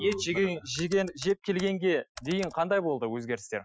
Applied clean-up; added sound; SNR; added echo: classical method Wiener filter.